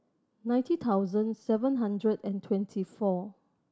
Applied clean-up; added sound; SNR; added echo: none; none; none; none.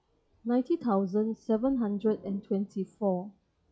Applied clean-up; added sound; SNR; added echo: classical method log-MMSE.